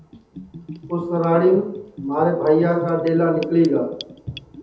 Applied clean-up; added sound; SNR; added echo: none; Bathtub (filling or washing) / Gurgling; 17 dB; reverberation time 0.7 s.